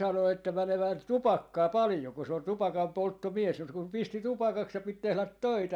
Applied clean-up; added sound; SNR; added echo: none; none; none; none.